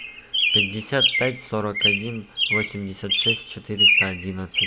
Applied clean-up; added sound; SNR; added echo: none; Chirp, tweet; -5 dB; none.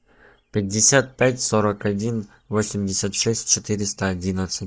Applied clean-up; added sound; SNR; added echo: neural mask model DeepFilterNet 3.